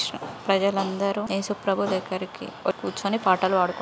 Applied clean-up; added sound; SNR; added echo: none; none; none; none.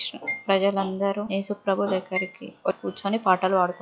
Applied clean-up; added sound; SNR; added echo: classical method log-MMSE.